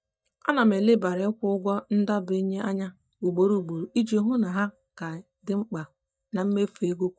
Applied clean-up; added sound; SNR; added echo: neural mask model DeepFilterNet 3.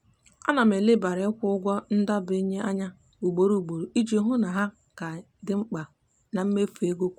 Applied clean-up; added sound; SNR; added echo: none; none; none; none.